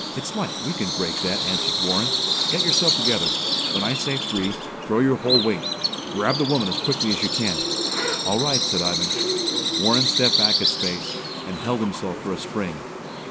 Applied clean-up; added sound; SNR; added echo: none; Bird vocalization, bird call, bird song; -2 dB; none.